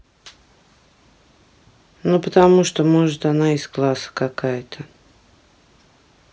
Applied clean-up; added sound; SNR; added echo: none; none; none; none.